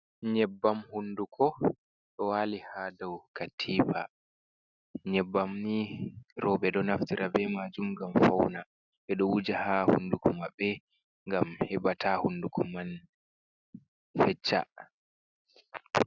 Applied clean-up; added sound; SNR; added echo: none; none; none; none.